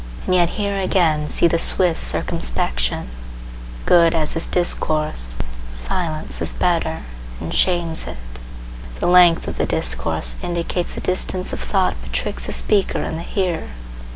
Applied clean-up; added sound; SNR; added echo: none; none; none; none.